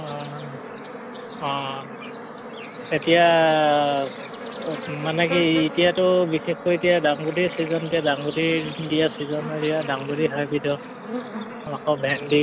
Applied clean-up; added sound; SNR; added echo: none; Bird / Insect; 9 dB; none.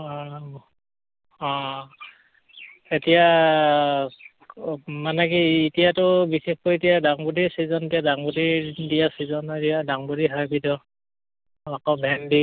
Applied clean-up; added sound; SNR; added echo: none; none; none; none.